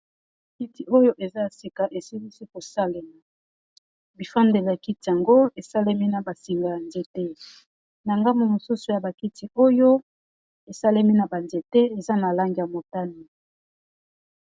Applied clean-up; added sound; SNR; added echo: none; none; none; none.